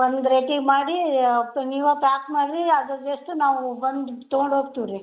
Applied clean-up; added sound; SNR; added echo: neural mask model Resemble Enhance denoiser.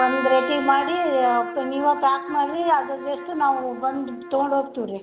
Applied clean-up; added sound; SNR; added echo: none; Trumpet; 10 dB; none.